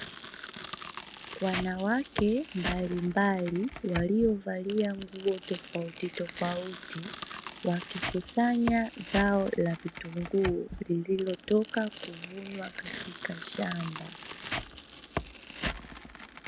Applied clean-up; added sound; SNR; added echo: none; Tearing; 8 dB; none.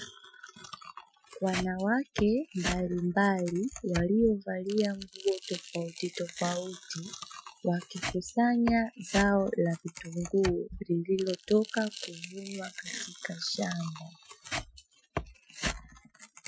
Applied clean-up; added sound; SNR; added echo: classical method Wiener filter.